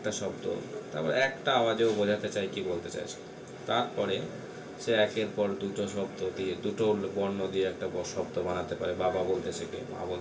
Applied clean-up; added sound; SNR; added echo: none; none; none; reverberation time 0.3 s.